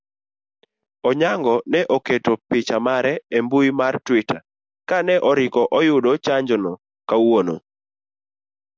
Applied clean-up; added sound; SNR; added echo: none; none; none; none.